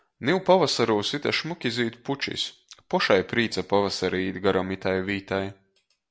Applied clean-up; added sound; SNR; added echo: none; none; none; none.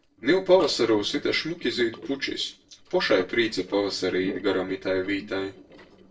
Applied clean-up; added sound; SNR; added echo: neural separator model SepFormer DNS4.